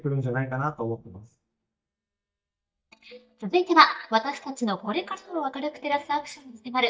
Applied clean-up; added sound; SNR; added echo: neural mask model DeepFilterNet 3.